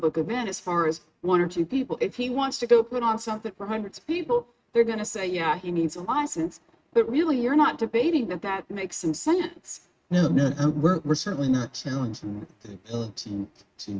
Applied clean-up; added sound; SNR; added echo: neural mask model RNNoise.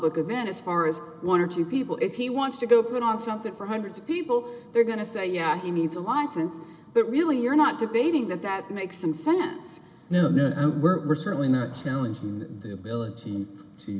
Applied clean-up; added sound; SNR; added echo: none; none; none; none.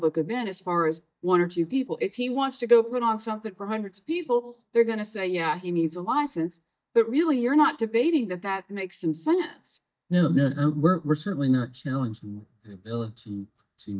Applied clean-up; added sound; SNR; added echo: neural mask model DeepFilterNet 3.